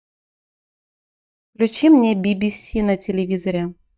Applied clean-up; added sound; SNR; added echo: neural mask model DeepFilterNet 3.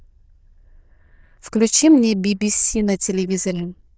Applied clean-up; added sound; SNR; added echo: neural diffusion model UNIVERSE++.